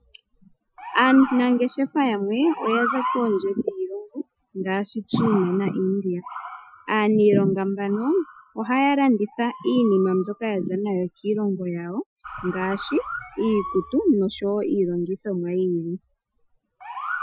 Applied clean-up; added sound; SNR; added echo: classical method Wiener filter.